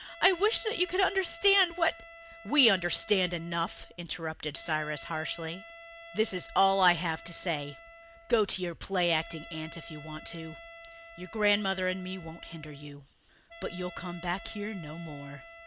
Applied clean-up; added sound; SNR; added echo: none; Wind instrument, woodwind instrument; 17 dB; none.